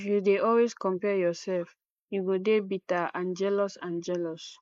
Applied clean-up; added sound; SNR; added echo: neural mask model Resemble Enhance denoiser.